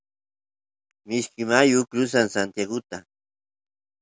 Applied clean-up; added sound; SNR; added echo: none; none; none; none.